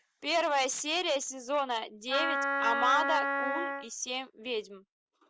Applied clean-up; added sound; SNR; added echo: none; Wind instrument, woodwind instrument; -1 dB; none.